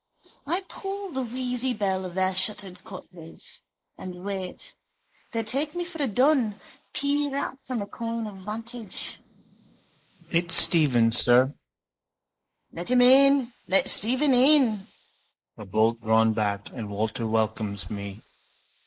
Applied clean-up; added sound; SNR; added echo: neural mask model Resemble Enhance denoiser.